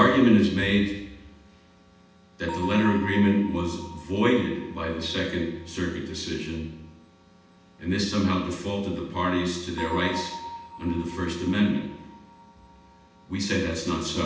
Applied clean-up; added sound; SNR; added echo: none; Bell; 17 dB; reverberation time 0.8 s.